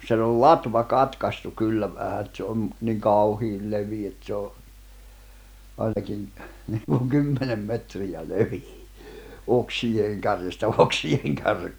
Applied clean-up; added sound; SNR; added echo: none; none; none; none.